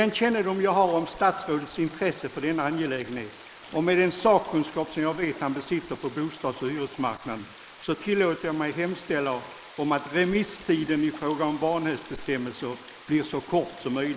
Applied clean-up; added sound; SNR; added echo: neural mask model Resemble Enhance denoiser.